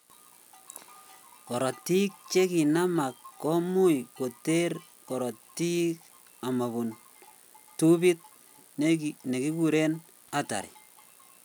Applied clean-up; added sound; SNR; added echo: none; none; none; none.